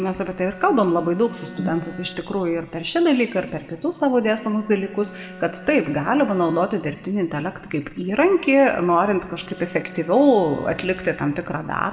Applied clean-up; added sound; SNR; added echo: none; Bowed string instrument; 20 dB; reverberation time 1.3 s.